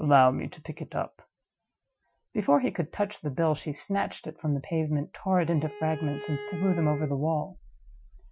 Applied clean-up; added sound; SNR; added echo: classical method Wiener filter.